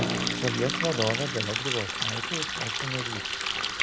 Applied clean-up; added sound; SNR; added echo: none; Drum + Water tap, faucet; -3 dB; none.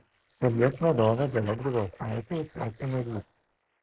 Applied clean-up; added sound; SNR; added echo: neural mask model Resemble Enhance denoiser.